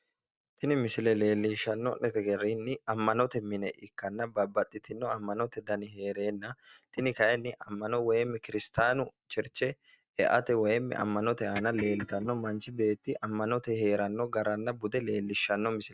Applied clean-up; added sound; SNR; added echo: neural mask model DeepFilterNet 3.